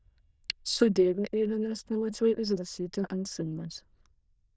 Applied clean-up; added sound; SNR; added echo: neural diffusion model UNIVERSE++.